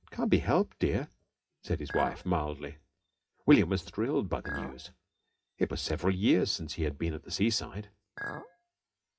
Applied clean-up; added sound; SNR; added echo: classical method WPE with log-MMSE.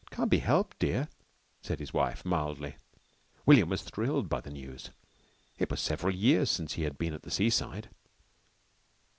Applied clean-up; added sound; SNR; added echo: none; none; none; none.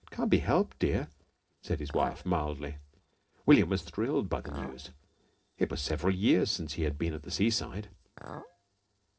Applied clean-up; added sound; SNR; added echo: neural separator model SepFormer DNS4.